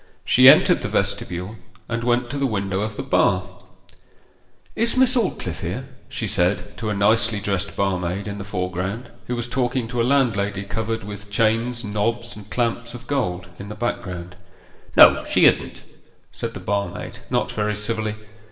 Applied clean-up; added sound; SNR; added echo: none; none; none; reverberation time 0.9 s.